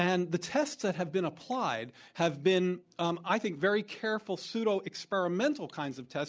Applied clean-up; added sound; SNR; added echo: none; none; none; none.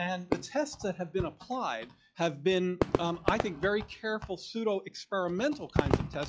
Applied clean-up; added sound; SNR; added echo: classical method log-MMSE.